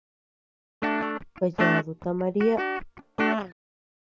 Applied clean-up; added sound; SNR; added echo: none; Guitar; -2 dB; none.